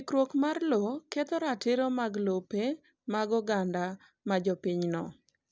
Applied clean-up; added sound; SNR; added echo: none; none; none; none.